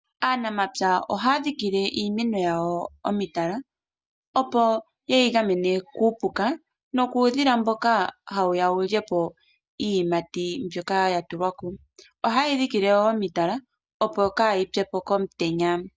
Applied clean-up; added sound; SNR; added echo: none; none; none; none.